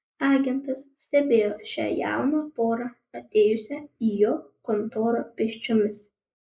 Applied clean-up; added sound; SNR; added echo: neural mask model Resemble Enhance denoiser.